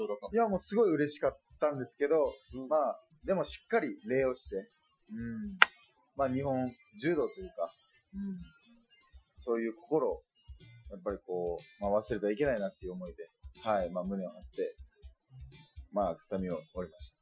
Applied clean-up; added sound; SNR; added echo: classical method Wiener filter.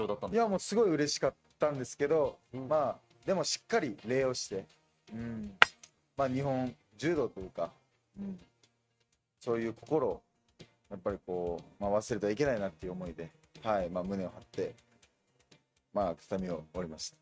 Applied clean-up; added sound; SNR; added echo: neural mask model RNNoise.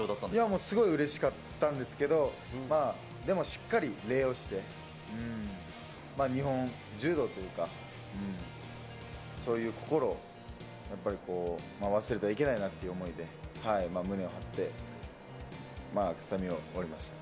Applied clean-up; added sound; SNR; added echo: none; none; none; none.